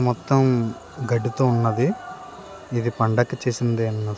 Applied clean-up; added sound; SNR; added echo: none; none; none; none.